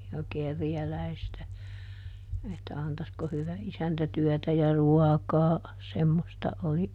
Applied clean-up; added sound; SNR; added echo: none; none; none; none.